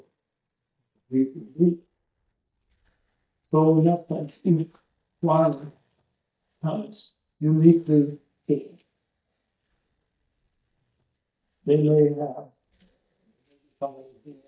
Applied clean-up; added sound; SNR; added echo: neural mask model DeepFilterNet 3.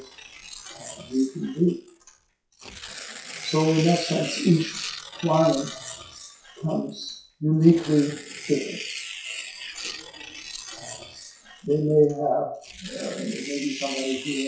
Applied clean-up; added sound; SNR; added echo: classical method WPE with log-MMSE.